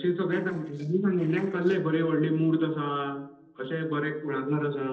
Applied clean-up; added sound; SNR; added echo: neural separator model SepFormer DNS4.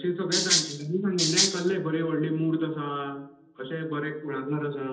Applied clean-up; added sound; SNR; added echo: none; Rattle (instrument); -2 dB; reverberation time 1.2 s.